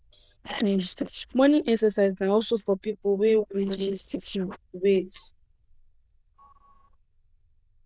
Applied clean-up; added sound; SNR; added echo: neural diffusion model UNIVERSE++.